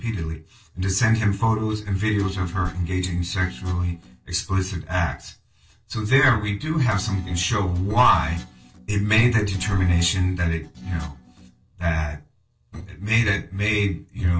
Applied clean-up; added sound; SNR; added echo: neural separator model SepFormer DNS4.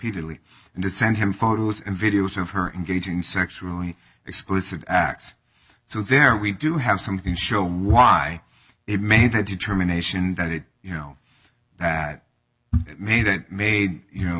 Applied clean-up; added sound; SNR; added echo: none; none; none; none.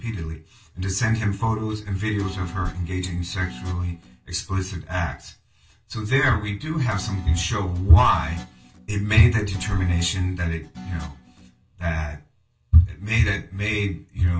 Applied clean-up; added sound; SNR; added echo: none; Guitar; 18 dB; reverberation time 0.2 s.